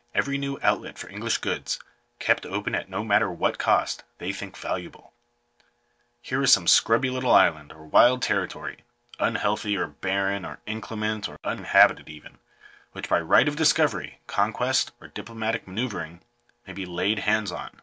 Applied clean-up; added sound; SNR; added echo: none; none; none; none.